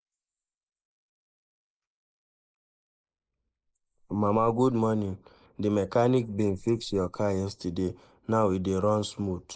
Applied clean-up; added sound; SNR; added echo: neural mask model Resemble Enhance denoiser.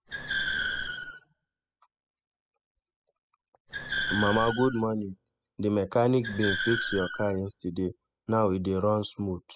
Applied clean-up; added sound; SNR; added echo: classical method spectral subtraction.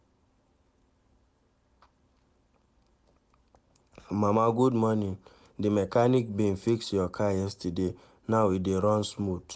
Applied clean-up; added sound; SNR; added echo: none; none; none; none.